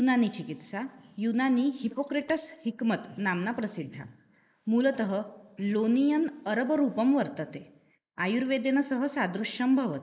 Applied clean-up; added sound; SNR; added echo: neural mask model Resemble Enhance denoiser.